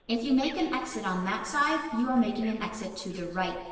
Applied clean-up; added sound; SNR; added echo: neural separator model SepFormer DNS4.